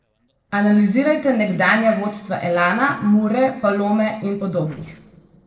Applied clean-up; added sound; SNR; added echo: neural separator model SepFormer DNS4.